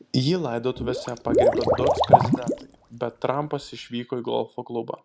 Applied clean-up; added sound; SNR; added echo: none; Liquid; -5 dB; none.